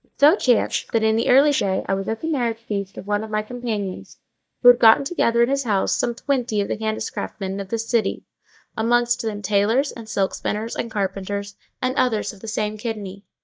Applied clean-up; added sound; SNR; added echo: neural mask model DeepFilterNet 3.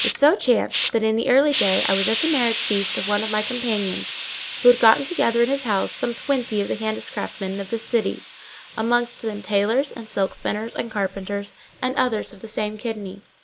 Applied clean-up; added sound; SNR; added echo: none; Hiss; 7 dB; none.